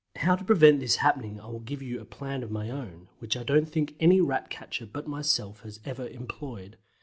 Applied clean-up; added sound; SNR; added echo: none; none; none; none.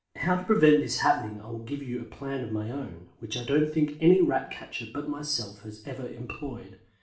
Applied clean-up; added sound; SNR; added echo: none; none; none; reverberation time 0.5 s.